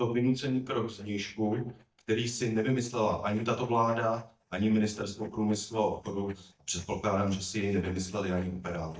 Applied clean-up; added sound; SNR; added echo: neural mask model DeepFilterNet 3.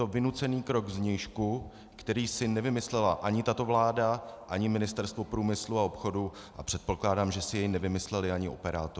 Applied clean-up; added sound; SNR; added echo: none; none; none; none.